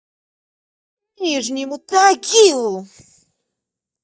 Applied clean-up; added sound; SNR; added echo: neural mask model DeepFilterNet 3.